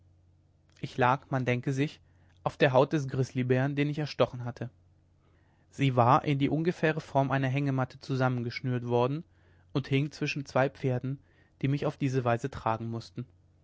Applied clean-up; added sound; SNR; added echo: none; none; none; none.